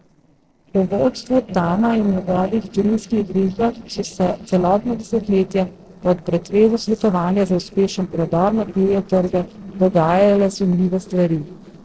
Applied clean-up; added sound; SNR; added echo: neural separator model SepFormer DNS4.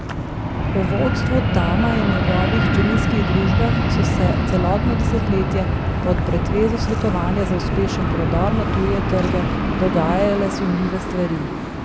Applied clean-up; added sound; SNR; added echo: none; Fixed-wing aircraft, airplane; -3 dB; none.